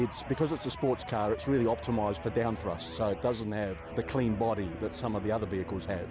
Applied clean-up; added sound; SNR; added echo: none; Guitar; 12 dB; none.